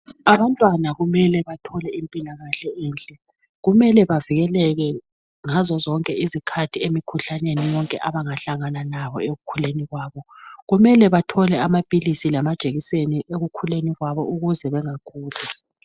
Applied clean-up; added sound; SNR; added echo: neural separator model SepFormer DNS4.